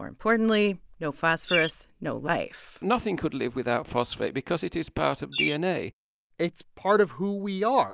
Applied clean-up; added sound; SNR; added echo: none; Bird; 7 dB; none.